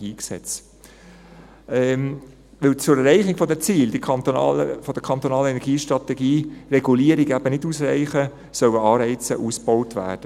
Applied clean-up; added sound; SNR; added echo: none; none; none; none.